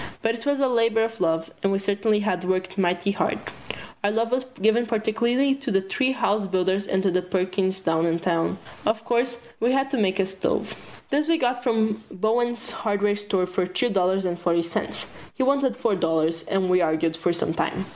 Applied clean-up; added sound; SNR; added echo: none; none; none; none.